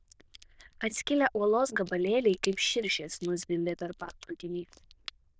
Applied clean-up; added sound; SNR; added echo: neural diffusion model UNIVERSE++.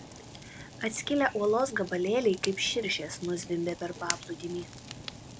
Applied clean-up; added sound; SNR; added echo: none; Fire; 12 dB; none.